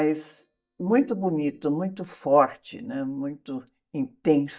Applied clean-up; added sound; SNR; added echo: neural mask model DeepFilterNet 3.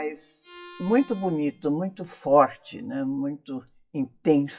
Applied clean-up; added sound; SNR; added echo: classical method WPE with log-MMSE.